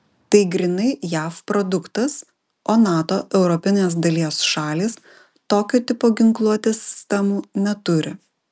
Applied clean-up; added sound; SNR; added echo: none; none; none; none.